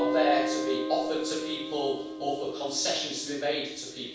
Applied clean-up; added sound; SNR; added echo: none; Guitar; 3 dB; reverberation time 0.7 s.